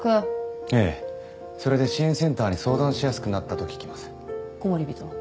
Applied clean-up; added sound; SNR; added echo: none; none; none; none.